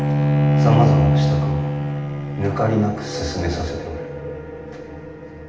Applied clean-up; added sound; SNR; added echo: none; Bowed string instrument; -4 dB; reverberation time 0.8 s.